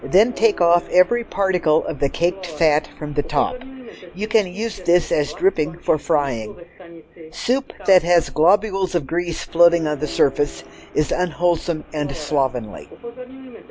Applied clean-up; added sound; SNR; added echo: none; Subway, metro, underground; 17 dB; none.